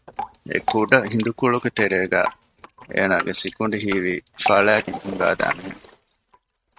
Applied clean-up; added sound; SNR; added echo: neural mask model RNNoise.